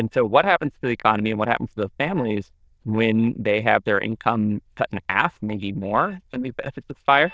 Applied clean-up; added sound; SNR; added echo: neural diffusion model UNIVERSE++.